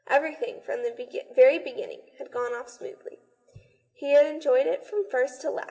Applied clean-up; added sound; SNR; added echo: none; none; none; reverberation time 1.7 s.